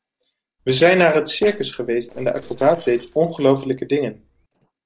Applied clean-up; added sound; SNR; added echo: neural separator model SepFormer DNS4.